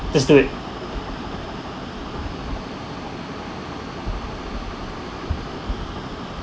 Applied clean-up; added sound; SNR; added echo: none; none; none; none.